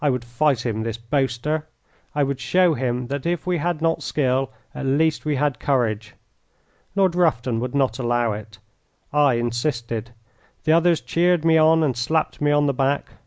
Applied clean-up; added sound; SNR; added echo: none; none; none; none.